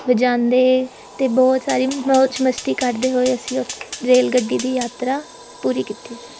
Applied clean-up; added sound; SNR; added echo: none; Fire; 16 dB; none.